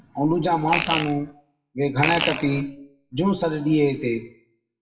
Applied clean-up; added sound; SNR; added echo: classical method WPE with log-MMSE.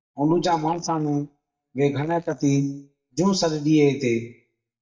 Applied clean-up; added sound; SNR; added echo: neural mask model DeepFilterNet 3.